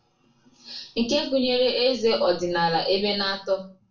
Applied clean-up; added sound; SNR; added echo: none; none; none; reverberation time 0.3 s.